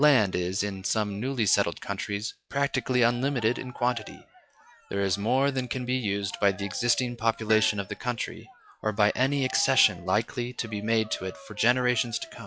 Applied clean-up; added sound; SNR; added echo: classical method log-MMSE.